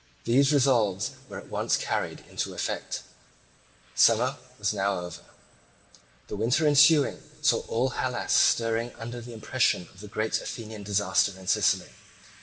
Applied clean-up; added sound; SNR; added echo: none; none; none; reverberation time 1.9 s.